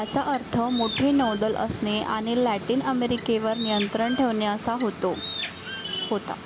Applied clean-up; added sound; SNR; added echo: none; Bird; 11 dB; none.